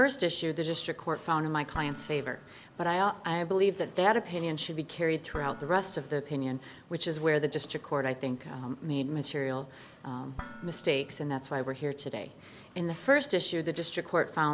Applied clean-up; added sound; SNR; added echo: none; Dishes, pots, and pans; 20 dB; none.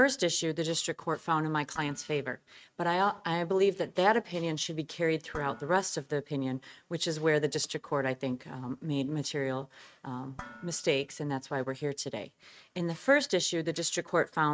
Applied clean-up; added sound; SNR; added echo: neural mask model RNNoise.